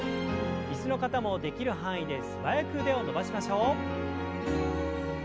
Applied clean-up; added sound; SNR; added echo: none; none; none; none.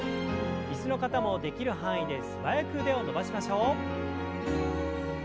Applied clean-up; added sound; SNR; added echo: none; Wind instrument, woodwind instrument; 7 dB; none.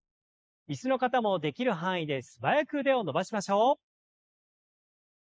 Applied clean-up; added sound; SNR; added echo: neural mask model Resemble Enhance denoiser.